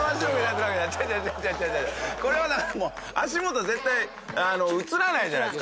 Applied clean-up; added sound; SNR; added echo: none; none; none; none.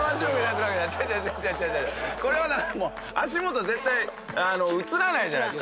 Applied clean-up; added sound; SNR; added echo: none; Crushing + Trumpet; 18 dB; none.